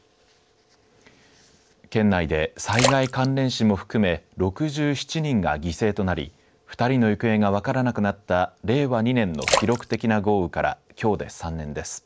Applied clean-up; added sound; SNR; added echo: none; Splash, splatter; 6 dB; none.